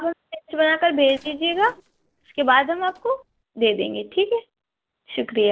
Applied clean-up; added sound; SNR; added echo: neural separator model SepFormer DNS4.